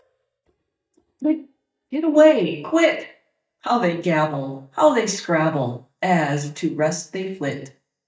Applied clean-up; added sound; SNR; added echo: neural mask model DeepFilterNet 3.